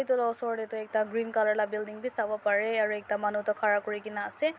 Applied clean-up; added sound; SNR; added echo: none; none; none; none.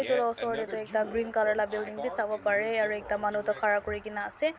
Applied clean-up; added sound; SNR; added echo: none; Fart; 12 dB; none.